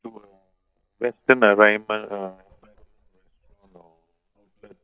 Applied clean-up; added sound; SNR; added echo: neural mask model DeepFilterNet 3.